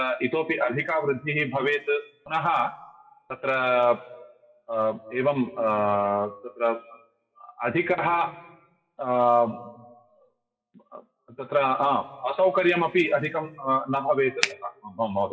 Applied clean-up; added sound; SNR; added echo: classical method WPE with log-MMSE.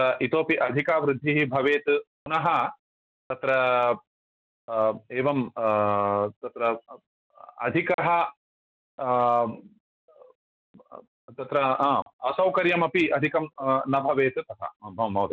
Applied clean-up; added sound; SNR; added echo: none; none; none; none.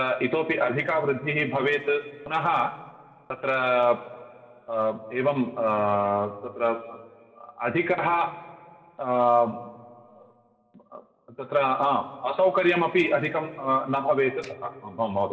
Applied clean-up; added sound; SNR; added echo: neural separator model SepFormer DNS4.